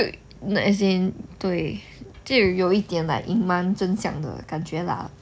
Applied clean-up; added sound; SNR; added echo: none; none; none; none.